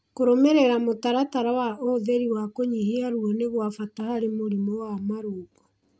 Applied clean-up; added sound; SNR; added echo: none; none; none; none.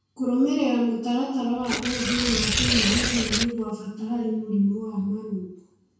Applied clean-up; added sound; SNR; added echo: none; Tearing; 0 dB; reverberation time 0.6 s.